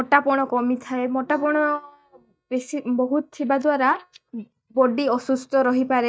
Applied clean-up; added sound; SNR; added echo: neural mask model DeepFilterNet 3.